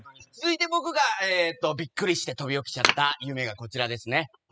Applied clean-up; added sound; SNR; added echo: classical method spectral subtraction.